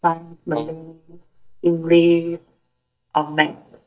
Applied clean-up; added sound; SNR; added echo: neural mask model DeepFilterNet 3.